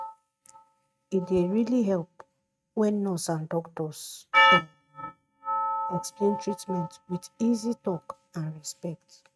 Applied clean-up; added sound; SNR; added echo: neural mask model RNNoise.